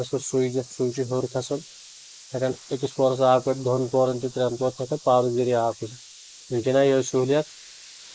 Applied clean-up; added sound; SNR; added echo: neural mask model Resemble Enhance denoiser.